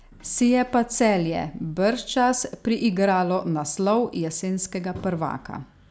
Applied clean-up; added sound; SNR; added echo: none; none; none; none.